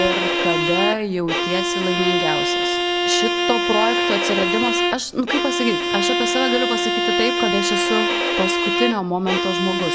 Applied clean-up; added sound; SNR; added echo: none; Bowed string instrument; -3 dB; none.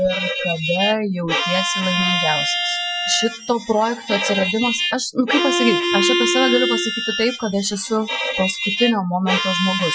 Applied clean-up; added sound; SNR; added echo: classical method Wiener filter.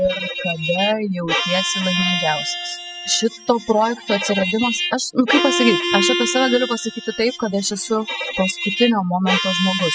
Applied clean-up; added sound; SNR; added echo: classical method spectral subtraction.